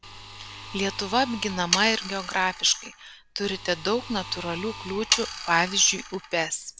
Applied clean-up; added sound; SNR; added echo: none; Sawing; 8 dB; none.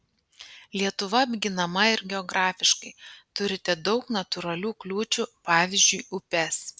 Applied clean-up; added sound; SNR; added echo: none; none; none; none.